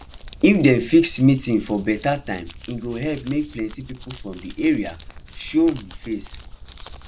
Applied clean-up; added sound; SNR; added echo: none; Crumpling, crinkling; 17 dB; none.